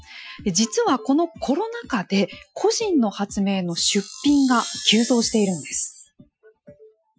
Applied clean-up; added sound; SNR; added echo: classical method Wiener filter.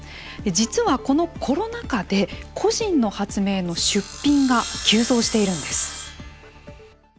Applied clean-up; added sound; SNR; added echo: none; Sawing; 12 dB; none.